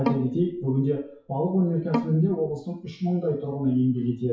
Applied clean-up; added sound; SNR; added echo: classical method WPE with log-MMSE.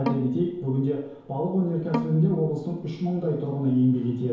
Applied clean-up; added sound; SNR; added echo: none; Bowed string instrument; 11 dB; reverberation time 1.0 s.